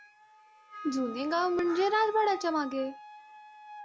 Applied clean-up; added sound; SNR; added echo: none; Wind instrument, woodwind instrument; 15 dB; none.